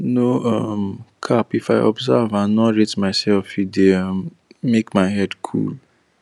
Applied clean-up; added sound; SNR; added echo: none; none; none; none.